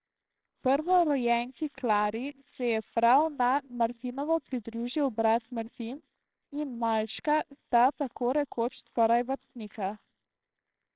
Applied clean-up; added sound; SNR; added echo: neural separator model SepFormer WHAMR!.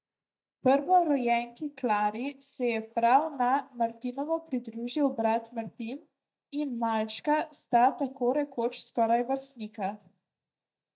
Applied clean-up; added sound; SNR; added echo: neural mask model DeepFilterNet 3.